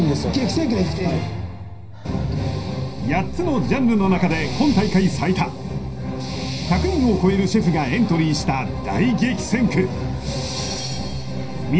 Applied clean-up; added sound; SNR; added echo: none; Breathing; 15 dB; reverberation time 0.4 s.